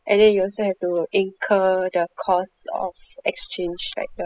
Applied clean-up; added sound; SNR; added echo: classical method spectral subtraction.